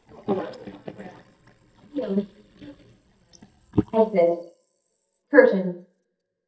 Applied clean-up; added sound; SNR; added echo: neural mask model DeepFilterNet 3.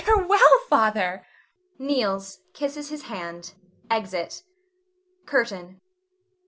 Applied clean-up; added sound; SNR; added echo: none; none; none; none.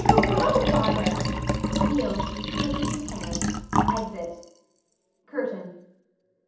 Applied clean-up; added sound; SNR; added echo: none; Liquid; -4 dB; reverberation time 0.8 s.